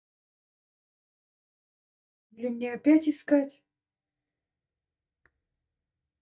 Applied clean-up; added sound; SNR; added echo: neural mask model DeepFilterNet 3.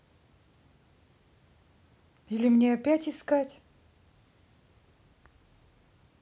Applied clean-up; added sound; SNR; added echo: none; none; none; none.